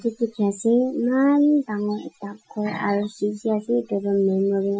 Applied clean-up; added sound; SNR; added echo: classical method Wiener filter.